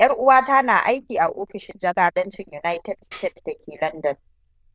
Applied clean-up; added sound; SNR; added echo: neural diffusion model UNIVERSE++.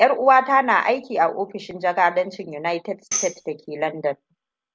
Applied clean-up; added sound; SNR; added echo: none; Tambourine; 11 dB; none.